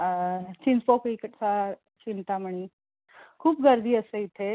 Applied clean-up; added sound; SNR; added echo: none; none; none; none.